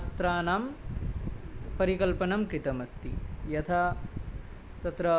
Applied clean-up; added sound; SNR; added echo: none; none; none; none.